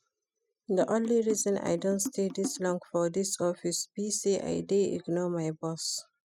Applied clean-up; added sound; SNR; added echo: classical method spectral subtraction.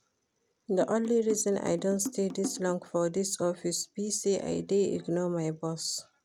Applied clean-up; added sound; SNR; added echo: none; Drum; 10 dB; none.